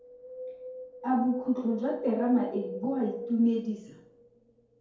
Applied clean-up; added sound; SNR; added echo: none; Wind; 11 dB; reverberation time 2.3 s.